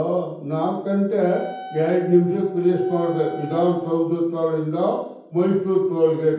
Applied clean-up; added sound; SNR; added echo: none; Wind instrument, woodwind instrument; 16 dB; reverberation time 0.9 s.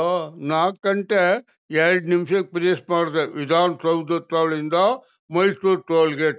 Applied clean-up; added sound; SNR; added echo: none; none; none; none.